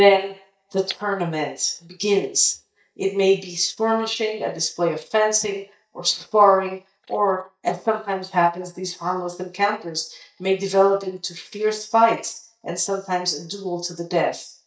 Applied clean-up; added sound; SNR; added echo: neural mask model DeepFilterNet 3.